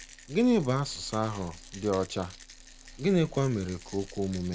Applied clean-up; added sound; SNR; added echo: none; Rattle; 18 dB; none.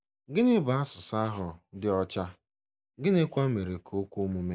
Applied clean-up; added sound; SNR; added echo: none; none; none; none.